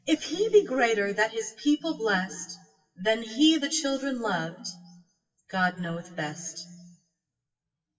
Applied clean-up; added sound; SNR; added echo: classical method WPE with log-MMSE.